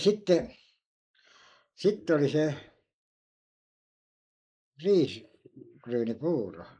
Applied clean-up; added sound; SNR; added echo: neural mask model Resemble Enhance denoiser.